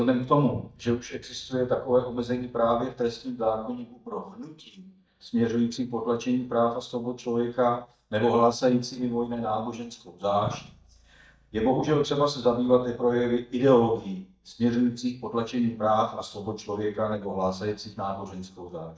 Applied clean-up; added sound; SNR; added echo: neural mask model DeepFilterNet 3.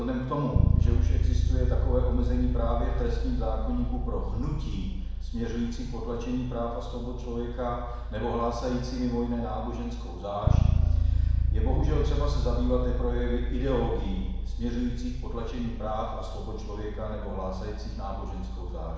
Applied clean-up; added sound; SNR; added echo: none; Bass guitar; -5 dB; reverberation time 1.1 s.